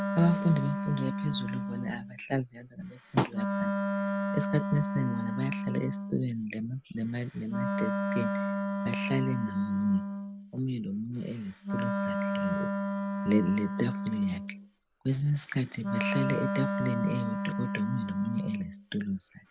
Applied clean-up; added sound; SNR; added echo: none; Wind instrument, woodwind instrument; 2 dB; none.